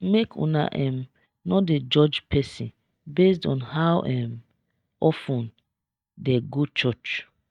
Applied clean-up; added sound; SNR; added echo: neural mask model DeepFilterNet 3.